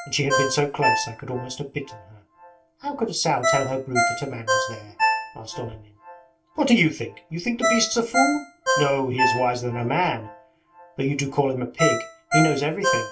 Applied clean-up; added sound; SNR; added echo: none; Ringtone; 1 dB; reverberation time 0.2 s.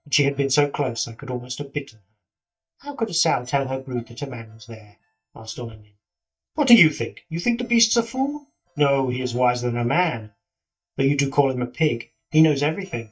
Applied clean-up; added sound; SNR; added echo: neural mask model DeepFilterNet 3.